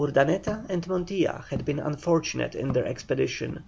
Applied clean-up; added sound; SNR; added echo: none; Walk, footsteps; 15 dB; none.